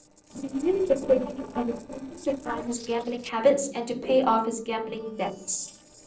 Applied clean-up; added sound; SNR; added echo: neural separator model SepFormer DNS4.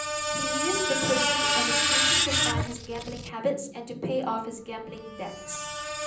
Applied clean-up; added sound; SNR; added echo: none; Screech; -5 dB; reverberation time 0.6 s.